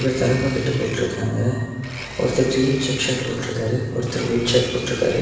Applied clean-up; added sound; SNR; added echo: none; Domestic sounds, home sounds; 15 dB; reverberation time 1.1 s.